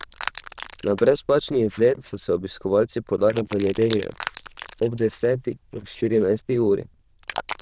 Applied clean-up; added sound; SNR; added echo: neural diffusion model UNIVERSE++.